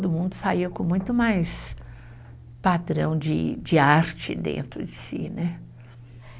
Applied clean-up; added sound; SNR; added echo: none; none; none; none.